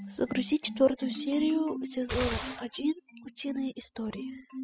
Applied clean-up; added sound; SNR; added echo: classical method spectral subtraction.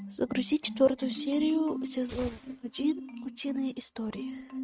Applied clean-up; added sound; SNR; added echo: neural mask model RNNoise.